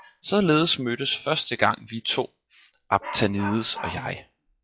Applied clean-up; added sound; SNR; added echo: classical method log-MMSE.